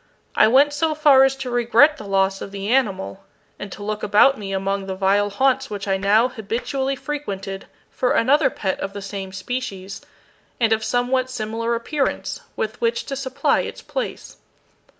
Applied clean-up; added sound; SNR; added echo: none; Tap; 19 dB; none.